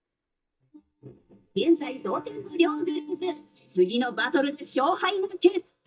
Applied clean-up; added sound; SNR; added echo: neural mask model DeepFilterNet 3.